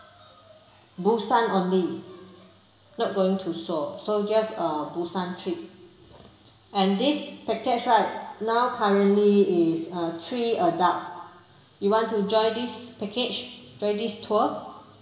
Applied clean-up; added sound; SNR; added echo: none; none; none; reverberation time 1.2 s.